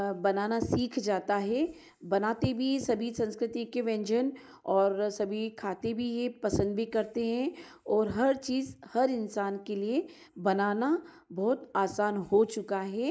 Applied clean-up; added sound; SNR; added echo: neural mask model Resemble Enhance denoiser.